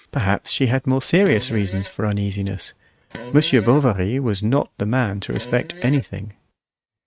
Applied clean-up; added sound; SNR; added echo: neural mask model RNNoise.